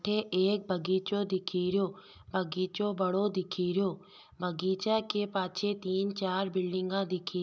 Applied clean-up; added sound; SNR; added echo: none; none; none; none.